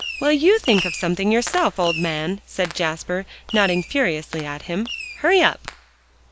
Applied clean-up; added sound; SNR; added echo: none; Fireworks; 12 dB; none.